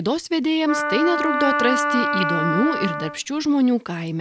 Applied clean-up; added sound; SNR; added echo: none; Wind instrument, woodwind instrument; 2 dB; none.